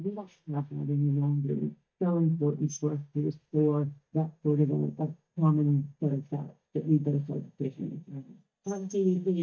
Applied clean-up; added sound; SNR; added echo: neural mask model DeepFilterNet 3.